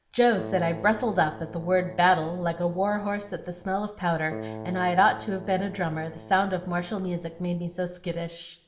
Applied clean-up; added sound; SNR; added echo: none; Keyboard (musical); 15 dB; reverberation time 0.7 s.